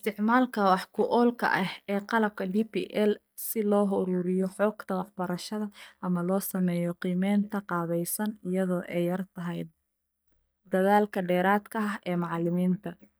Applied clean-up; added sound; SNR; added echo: neural mask model DeepFilterNet 3.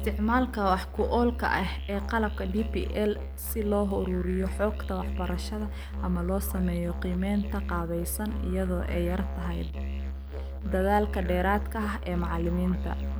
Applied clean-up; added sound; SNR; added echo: none; Musical instrument; 3 dB; none.